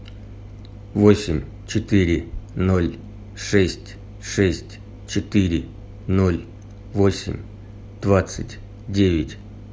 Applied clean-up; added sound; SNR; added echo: none; none; none; none.